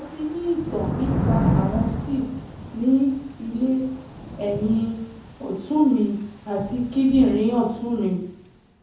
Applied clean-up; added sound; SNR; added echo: none; Thunder / Rain; 5 dB; reverberation time 0.7 s.